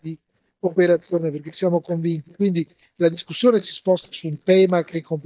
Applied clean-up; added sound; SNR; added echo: neural mask model DeepFilterNet 3.